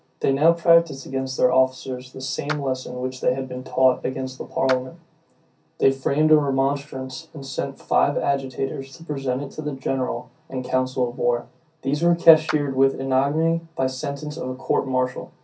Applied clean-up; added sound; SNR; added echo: none; Clapping; 16 dB; reverberation time 0.3 s.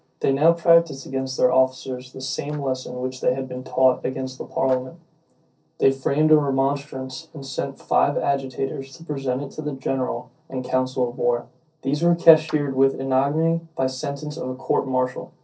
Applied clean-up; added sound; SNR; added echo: neural separator model SepFormer DNS4.